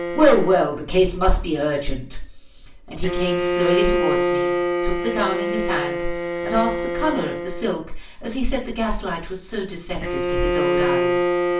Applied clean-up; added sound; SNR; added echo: none; Bowed string instrument; 2 dB; reverberation time 0.3 s.